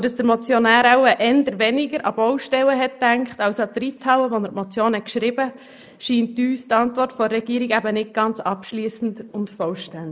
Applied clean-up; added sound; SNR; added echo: neural mask model Resemble Enhance denoiser.